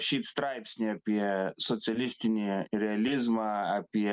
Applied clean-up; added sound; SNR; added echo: none; none; none; none.